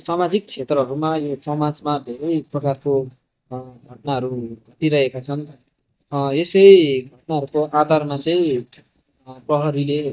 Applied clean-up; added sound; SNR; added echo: neural mask model DeepFilterNet 3.